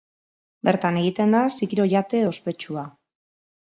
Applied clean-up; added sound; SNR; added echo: none; none; none; none.